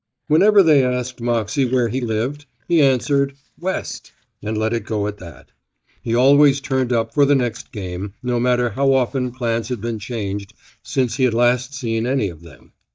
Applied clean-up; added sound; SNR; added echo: neural mask model DeepFilterNet 3.